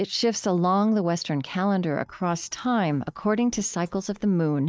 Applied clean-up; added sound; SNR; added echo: neural mask model DeepFilterNet 3.